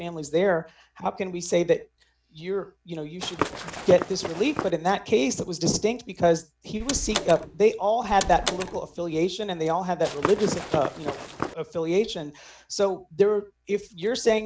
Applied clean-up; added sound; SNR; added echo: none; Walk, footsteps / Run + Door; 6 dB; none.